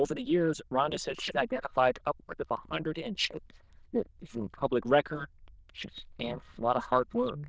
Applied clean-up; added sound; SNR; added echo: neural diffusion model UNIVERSE++.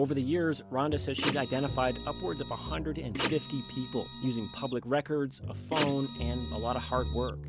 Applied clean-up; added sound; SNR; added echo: none; Printer; 6 dB; none.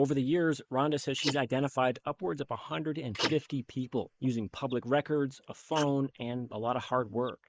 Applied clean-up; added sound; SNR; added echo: neural mask model Resemble Enhance denoiser.